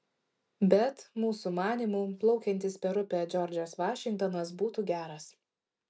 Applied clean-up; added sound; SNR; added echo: none; none; none; none.